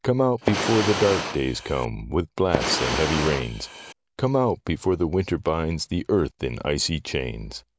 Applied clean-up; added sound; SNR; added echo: none; Fire; 3 dB; none.